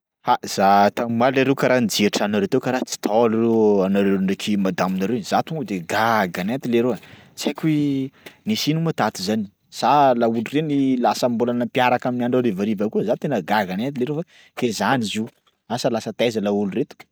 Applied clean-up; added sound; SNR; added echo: none; none; none; none.